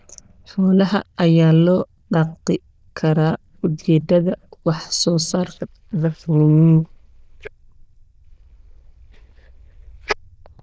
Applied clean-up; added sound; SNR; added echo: neural diffusion model UNIVERSE++.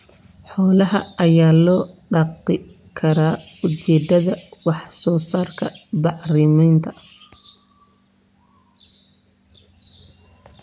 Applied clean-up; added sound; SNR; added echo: none; none; none; none.